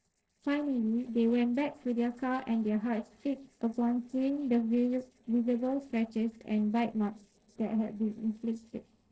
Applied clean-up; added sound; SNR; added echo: neural separator model SepFormer DNS4.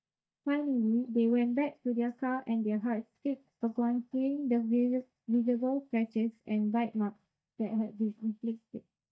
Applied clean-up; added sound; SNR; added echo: neural mask model DeepFilterNet 3.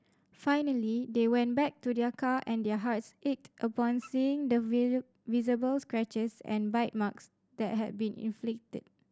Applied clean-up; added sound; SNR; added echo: none; none; none; none.